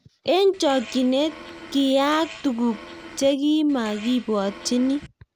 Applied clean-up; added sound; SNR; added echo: none; Fart; 18 dB; none.